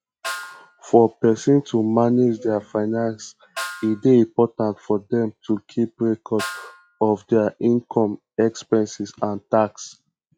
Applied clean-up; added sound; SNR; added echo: classical method log-MMSE.